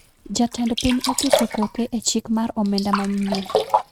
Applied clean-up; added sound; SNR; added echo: neural mask model RNNoise.